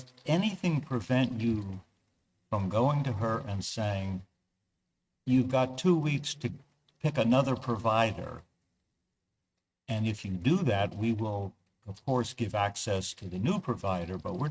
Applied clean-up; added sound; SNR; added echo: neural mask model RNNoise.